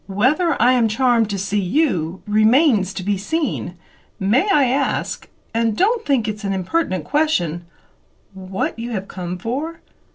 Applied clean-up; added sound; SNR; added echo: none; none; none; none.